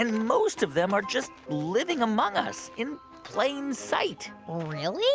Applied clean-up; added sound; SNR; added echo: none; none; none; none.